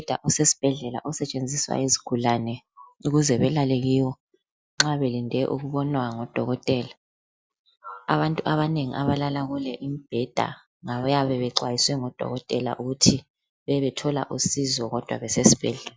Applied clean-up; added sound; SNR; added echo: none; none; none; none.